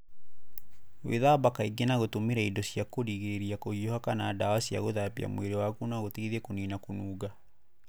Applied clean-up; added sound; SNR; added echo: none; none; none; none.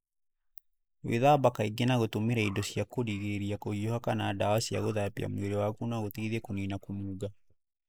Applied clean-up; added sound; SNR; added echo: neural mask model Resemble Enhance denoiser.